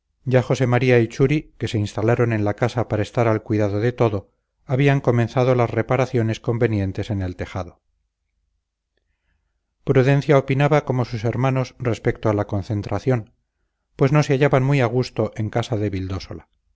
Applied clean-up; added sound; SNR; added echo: none; none; none; none.